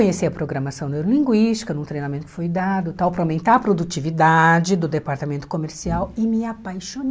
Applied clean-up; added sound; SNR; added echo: none; none; none; none.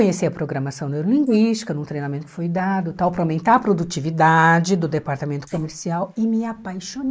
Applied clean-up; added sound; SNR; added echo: neural mask model Resemble Enhance denoiser.